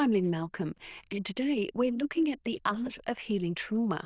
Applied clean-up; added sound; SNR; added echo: neural diffusion model UNIVERSE++.